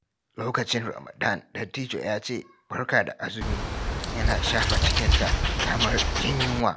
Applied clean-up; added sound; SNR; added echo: none; Wild animals; -4 dB; none.